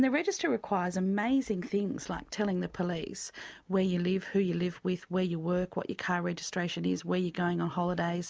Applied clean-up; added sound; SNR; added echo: none; none; none; none.